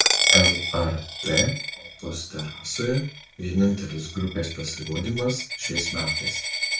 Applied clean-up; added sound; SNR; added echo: none; Coin (dropping); -1 dB; reverberation time 0.3 s.